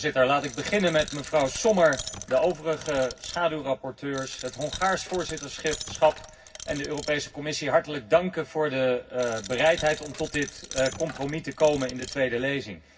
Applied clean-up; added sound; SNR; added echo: none; Coin (dropping); 14 dB; reverberation time 0.4 s.